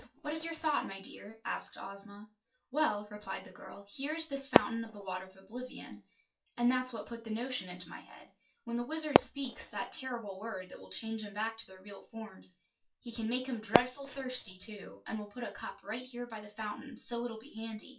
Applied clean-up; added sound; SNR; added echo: classical method WPE with log-MMSE.